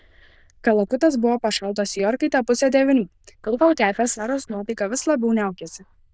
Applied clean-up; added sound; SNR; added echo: neural diffusion model UNIVERSE++.